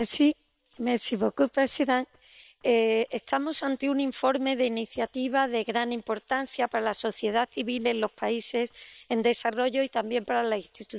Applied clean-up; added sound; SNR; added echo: neural separator model SepFormer WHAM!.